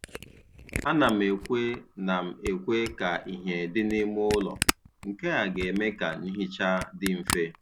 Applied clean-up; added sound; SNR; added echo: none; Camera; 9 dB; none.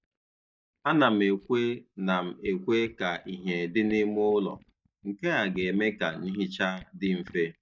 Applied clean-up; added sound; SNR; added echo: neural mask model DeepFilterNet 3.